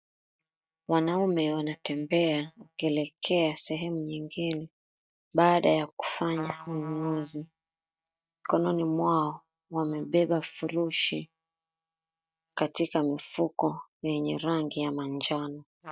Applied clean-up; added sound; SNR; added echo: neural mask model DeepFilterNet 3.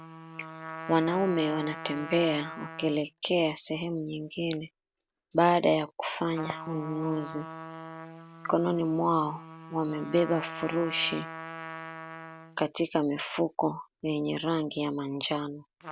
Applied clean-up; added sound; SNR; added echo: none; Trumpet; 14 dB; none.